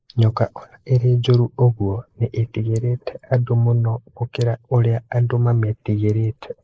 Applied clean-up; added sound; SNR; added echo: neural mask model Resemble Enhance denoiser.